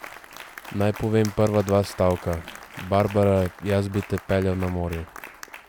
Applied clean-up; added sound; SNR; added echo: none; Applause; 17 dB; none.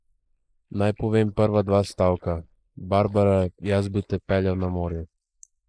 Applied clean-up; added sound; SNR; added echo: neural mask model Resemble Enhance denoiser.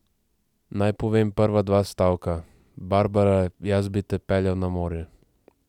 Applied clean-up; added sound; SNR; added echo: none; none; none; none.